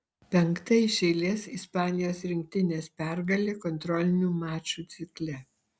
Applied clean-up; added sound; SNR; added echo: none; none; none; none.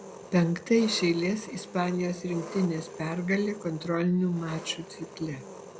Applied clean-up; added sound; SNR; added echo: none; Engine; 15 dB; none.